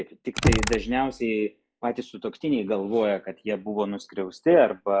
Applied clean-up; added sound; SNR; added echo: classical method log-MMSE.